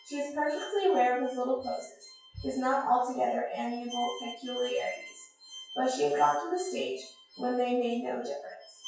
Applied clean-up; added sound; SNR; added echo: classical method WPE with log-MMSE.